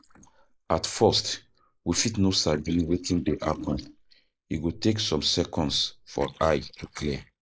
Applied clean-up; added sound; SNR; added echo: neural mask model Resemble Enhance denoiser.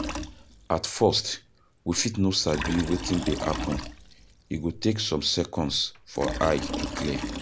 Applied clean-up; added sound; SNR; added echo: none; Liquid; 8 dB; none.